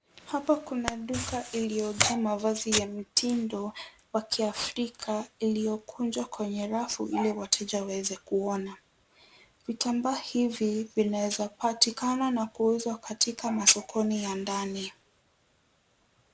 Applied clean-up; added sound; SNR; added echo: none; none; none; none.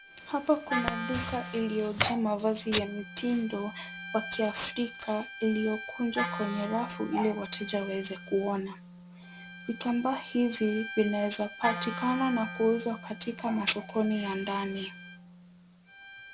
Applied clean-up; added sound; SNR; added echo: none; Wind instrument, woodwind instrument + Bowed string instrument; 10 dB; none.